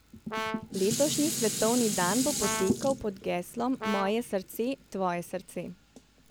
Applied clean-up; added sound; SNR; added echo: none; Brass instrument + Dishes, pots, and pans; 4 dB; none.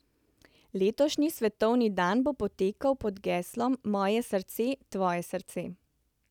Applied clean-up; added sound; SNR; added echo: none; none; none; none.